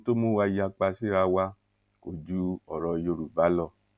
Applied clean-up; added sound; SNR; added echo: none; none; none; none.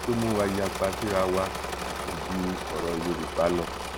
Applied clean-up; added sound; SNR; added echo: none; Engine / Mechanisms; 4 dB; none.